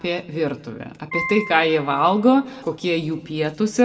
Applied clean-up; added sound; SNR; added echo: none; Piano; 12 dB; reverberation time 1.1 s.